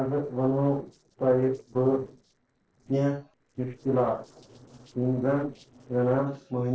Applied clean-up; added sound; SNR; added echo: neural separator model SepFormer DNS4.